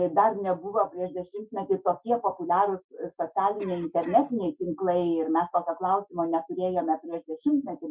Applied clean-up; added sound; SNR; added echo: classical method Wiener filter.